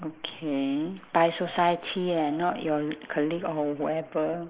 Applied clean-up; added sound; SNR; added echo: neural mask model Resemble Enhance denoiser.